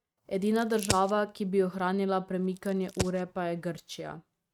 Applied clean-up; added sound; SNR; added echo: neural mask model RNNoise.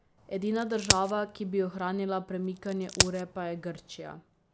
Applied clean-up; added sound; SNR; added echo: none; Crack; -1 dB; none.